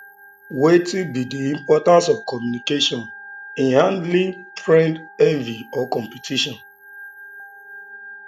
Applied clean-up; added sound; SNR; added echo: none; Organ; 19 dB; none.